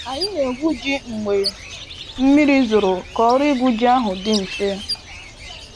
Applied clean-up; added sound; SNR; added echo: none; Bird; 13 dB; none.